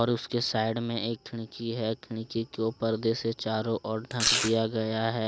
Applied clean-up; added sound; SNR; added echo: none; Domestic sounds, home sounds; 0 dB; none.